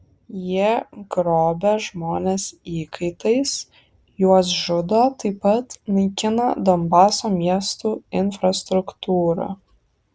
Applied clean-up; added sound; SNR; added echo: none; none; none; none.